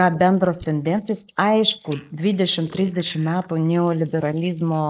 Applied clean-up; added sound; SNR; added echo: neural mask model Resemble Enhance denoiser.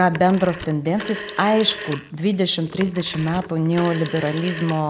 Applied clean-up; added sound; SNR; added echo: none; Telephone; 12 dB; none.